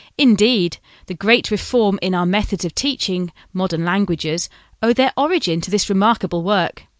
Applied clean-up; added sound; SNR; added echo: none; none; none; none.